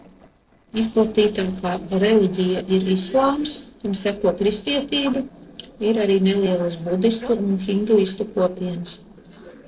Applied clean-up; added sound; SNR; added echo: neural separator model SepFormer DNS4.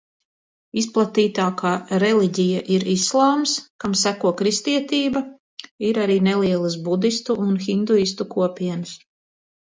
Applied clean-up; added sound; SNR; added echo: none; none; none; none.